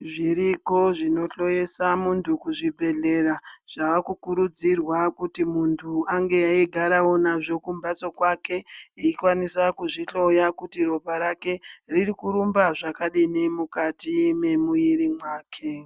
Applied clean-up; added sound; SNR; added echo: none; none; none; none.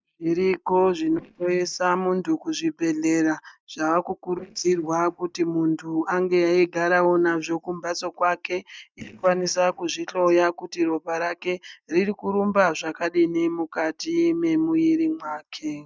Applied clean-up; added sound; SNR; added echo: neural mask model DeepFilterNet 3.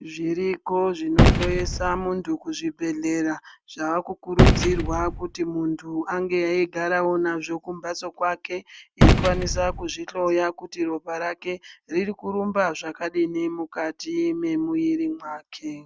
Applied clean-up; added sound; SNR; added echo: none; Gunshot, gunfire; -2 dB; none.